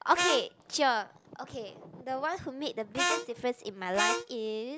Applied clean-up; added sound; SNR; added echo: none; Harmonica; 0 dB; none.